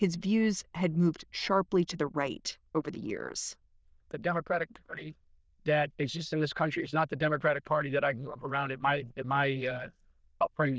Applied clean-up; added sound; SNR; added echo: neural diffusion model UNIVERSE++.